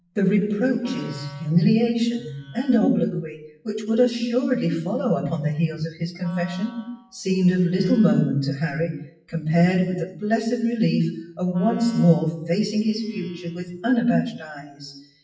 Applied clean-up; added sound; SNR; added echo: classical method WPE with log-MMSE.